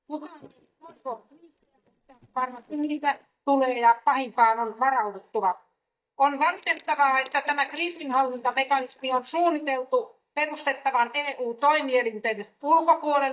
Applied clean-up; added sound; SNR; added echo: neural mask model DeepFilterNet 3.